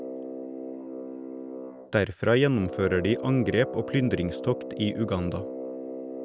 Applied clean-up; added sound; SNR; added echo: none; Brass instrument; 8 dB; none.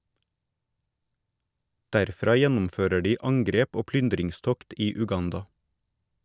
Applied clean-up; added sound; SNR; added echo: none; none; none; none.